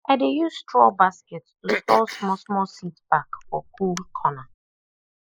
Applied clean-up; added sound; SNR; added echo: neural mask model Resemble Enhance denoiser.